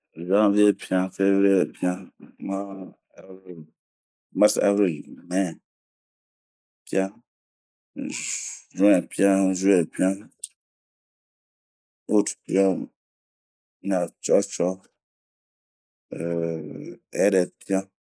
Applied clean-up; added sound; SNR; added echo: neural mask model Resemble Enhance denoiser.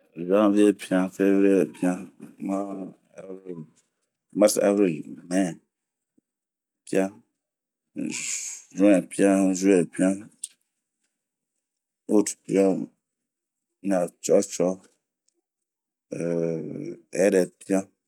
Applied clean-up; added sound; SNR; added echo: none; none; none; none.